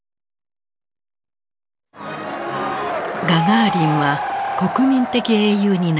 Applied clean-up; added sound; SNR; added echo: none; none; none; none.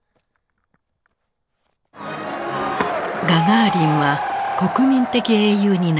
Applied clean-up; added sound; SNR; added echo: none; Skateboard; 20 dB; none.